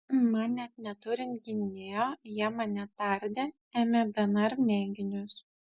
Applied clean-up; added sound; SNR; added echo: none; none; none; none.